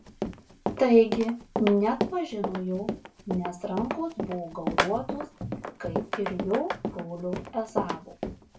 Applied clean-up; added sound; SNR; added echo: none; Run; 5 dB; reverberation time 0.2 s.